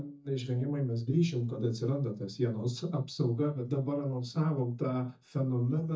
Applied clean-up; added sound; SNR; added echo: neural mask model DeepFilterNet 3.